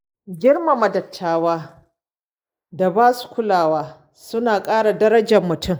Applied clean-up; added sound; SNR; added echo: neural mask model Resemble Enhance denoiser.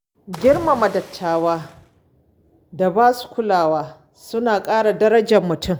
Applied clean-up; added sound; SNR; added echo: none; Splash, splatter; 18 dB; none.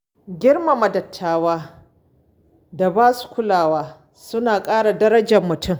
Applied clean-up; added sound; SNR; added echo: none; none; none; none.